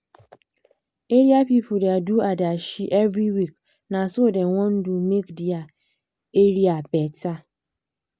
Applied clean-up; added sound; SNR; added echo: none; none; none; none.